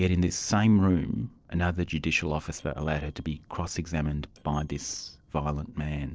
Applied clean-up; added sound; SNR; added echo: neural separator model SepFormer DNS4.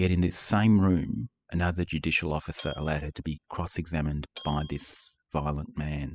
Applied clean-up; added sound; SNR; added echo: classical method spectral subtraction.